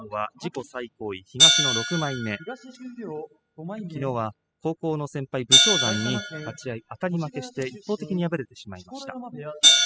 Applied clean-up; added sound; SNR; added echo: classical method spectral subtraction.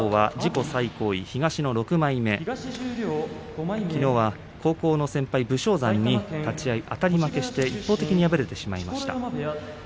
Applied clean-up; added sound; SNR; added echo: none; none; none; none.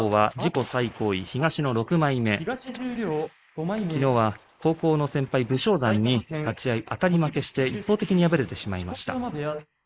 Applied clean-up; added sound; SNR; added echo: neural mask model Resemble Enhance denoiser.